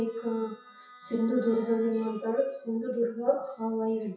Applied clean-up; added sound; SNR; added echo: classical method WPE with log-MMSE.